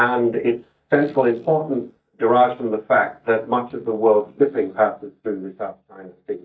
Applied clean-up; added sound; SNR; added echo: neural mask model DeepFilterNet 3.